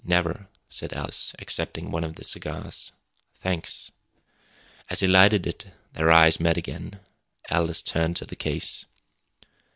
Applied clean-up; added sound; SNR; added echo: none; none; none; none.